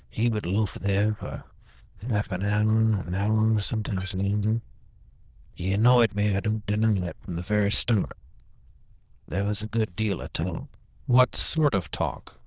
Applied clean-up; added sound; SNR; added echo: neural diffusion model UNIVERSE++.